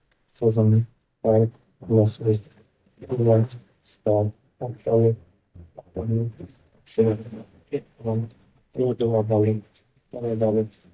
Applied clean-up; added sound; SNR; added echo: neural mask model DeepFilterNet 3.